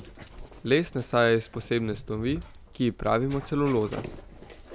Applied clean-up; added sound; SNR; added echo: none; Dog; 15 dB; none.